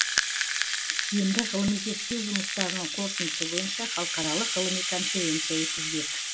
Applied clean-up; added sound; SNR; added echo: none; Rattle (instrument); -2 dB; none.